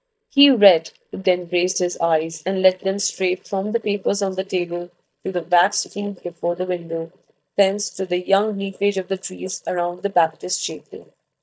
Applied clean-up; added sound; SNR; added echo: neural mask model DeepFilterNet 3.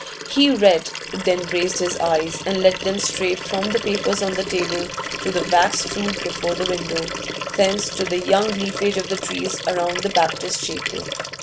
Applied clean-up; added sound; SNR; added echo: none; Liquid; 7 dB; none.